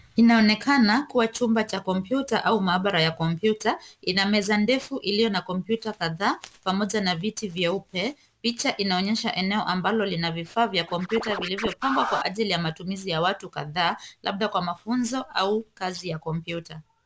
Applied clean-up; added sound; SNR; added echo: none; Scratching (performance technique); 7 dB; none.